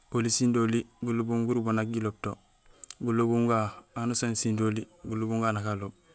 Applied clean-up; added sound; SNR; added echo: none; none; none; none.